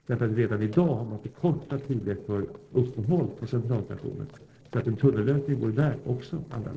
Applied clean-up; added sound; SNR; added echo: neural separator model SepFormer DNS4.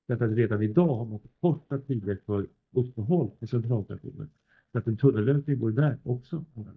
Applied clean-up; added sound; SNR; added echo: neural mask model DeepFilterNet 3.